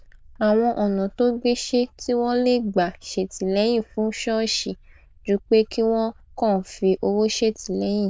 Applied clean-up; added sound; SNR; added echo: neural diffusion model UNIVERSE++.